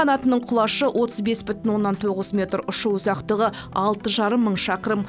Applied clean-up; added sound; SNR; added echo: none; none; none; none.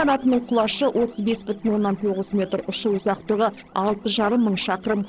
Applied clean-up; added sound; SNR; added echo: neural separator model SepFormer DNS4.